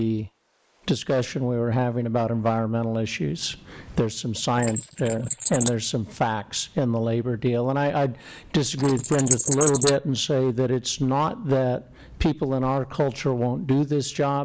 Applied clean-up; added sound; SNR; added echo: neural mask model Resemble Enhance denoiser.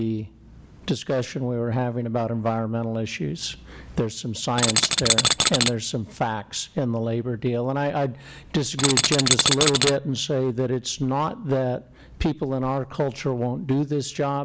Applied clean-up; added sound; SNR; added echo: none; Tools; -5 dB; none.